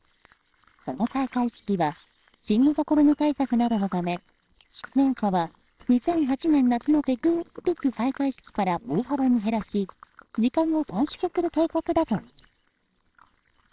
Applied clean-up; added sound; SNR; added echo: neural separator model SepFormer WHAMR!.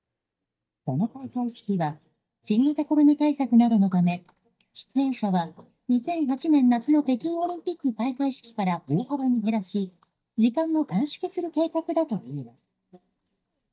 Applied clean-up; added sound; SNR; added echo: neural mask model DeepFilterNet 3.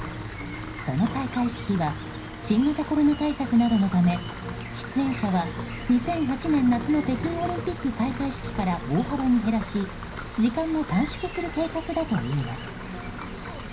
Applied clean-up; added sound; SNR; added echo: none; Rain; 12 dB; reverberation time 0.4 s.